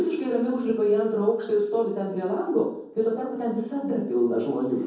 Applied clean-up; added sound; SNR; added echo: none; none; none; reverberation time 0.9 s.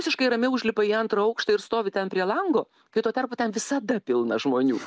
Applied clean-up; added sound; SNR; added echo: none; none; none; none.